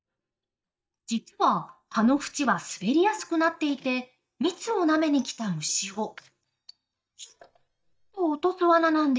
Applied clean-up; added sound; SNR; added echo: neural mask model DeepFilterNet 3.